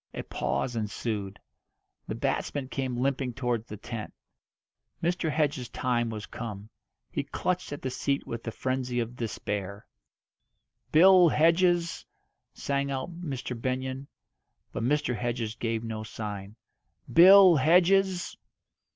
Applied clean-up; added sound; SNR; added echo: none; none; none; none.